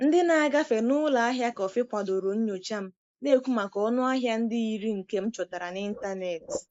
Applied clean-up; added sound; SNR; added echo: neural mask model Resemble Enhance denoiser.